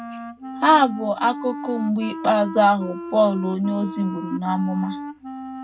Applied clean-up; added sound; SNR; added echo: none; Wind instrument, woodwind instrument; 11 dB; reverberation time 0.3 s.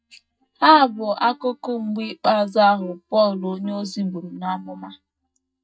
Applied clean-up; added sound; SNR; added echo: neural mask model DeepFilterNet 3.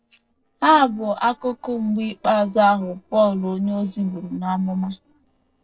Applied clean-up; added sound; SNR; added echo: neural separator model SepFormer DNS4.